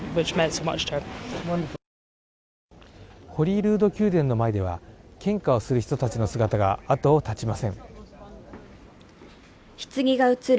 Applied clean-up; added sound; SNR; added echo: none; none; none; none.